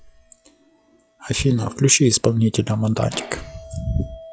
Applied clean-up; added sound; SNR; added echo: classical method log-MMSE.